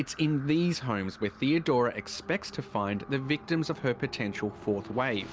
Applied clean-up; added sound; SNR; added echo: none; none; none; none.